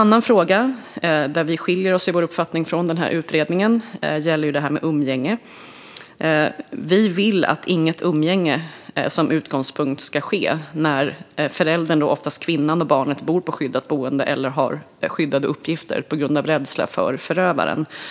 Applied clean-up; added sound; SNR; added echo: none; none; none; none.